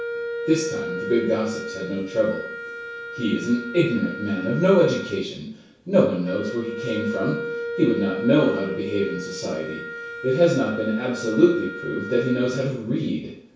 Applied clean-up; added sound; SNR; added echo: none; Wind instrument, woodwind instrument; 9 dB; reverberation time 0.6 s.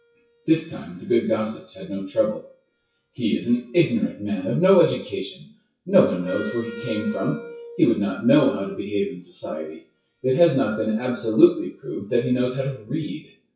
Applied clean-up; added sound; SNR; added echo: classical method WPE with log-MMSE.